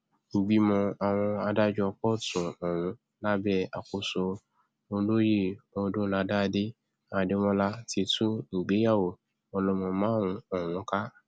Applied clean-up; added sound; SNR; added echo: none; none; none; none.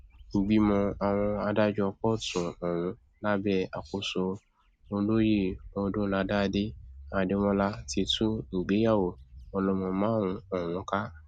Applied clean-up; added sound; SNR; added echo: none; Bird; 19 dB; none.